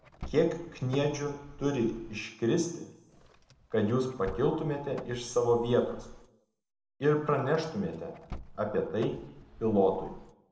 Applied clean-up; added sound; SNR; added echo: none; Car; 17 dB; reverberation time 0.7 s.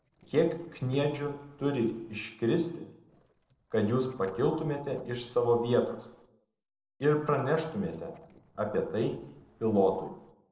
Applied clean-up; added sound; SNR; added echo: neural separator model SepFormer DNS4.